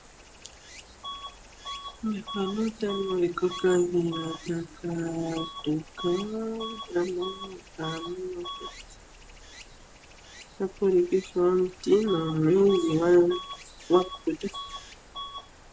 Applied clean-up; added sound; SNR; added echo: none; Bus / Alarm + Stream; 14 dB; none.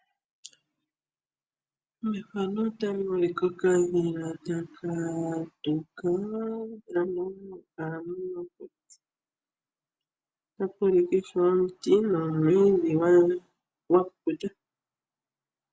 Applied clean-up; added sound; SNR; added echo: none; none; none; none.